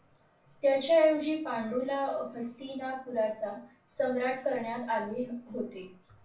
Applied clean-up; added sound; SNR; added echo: none; none; none; reverberation time 0.3 s.